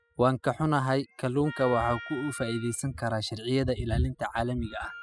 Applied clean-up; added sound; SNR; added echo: classical method spectral subtraction.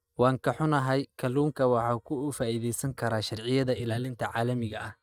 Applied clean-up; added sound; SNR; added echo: neural mask model DeepFilterNet 3.